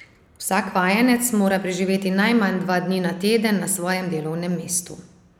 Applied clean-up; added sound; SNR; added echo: none; none; none; none.